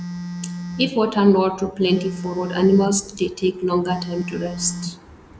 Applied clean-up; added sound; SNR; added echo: none; Telephone; 10 dB; none.